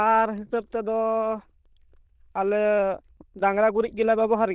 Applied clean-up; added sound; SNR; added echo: neural diffusion model UNIVERSE++.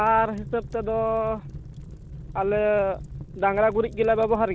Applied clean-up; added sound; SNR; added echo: none; Fire; 14 dB; none.